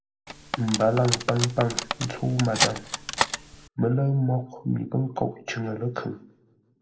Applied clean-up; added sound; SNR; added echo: none; Cutlery, silverware; 3 dB; reverberation time 0.3 s.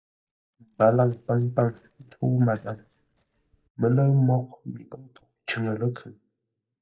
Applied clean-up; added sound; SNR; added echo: neural mask model DeepFilterNet 3.